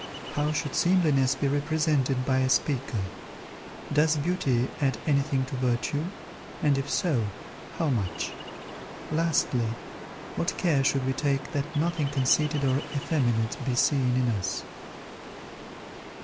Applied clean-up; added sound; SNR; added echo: none; Ocean; 13 dB; none.